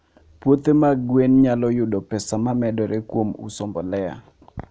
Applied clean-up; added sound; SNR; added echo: none; none; none; none.